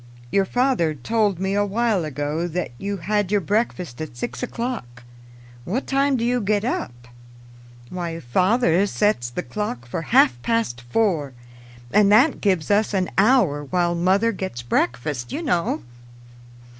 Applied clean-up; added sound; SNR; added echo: none; none; none; none.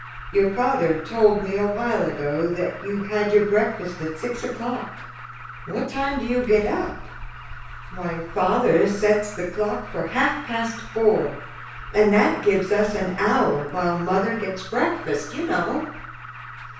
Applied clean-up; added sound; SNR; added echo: none; Alarm; 14 dB; reverberation time 0.6 s.